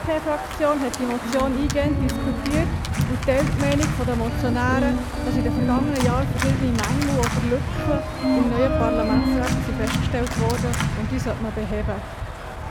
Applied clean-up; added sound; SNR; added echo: none; Wind + Organ; -2 dB; none.